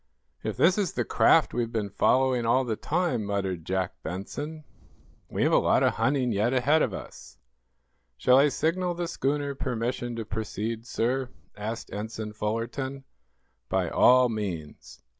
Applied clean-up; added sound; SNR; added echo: none; none; none; none.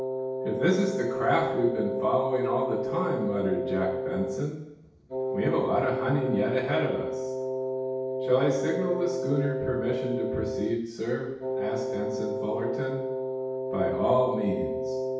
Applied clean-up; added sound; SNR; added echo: none; Wind instrument, woodwind instrument; 2 dB; reverberation time 0.9 s.